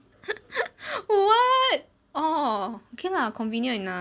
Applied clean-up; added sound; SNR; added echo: none; none; none; none.